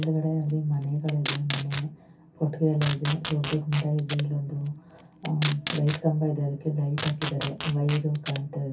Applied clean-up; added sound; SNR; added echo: none; Packing tape, duct tape; 7 dB; reverberation time 0.3 s.